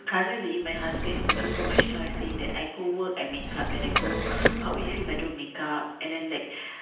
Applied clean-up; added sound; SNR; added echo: none; Liquid; -4 dB; reverberation time 0.9 s.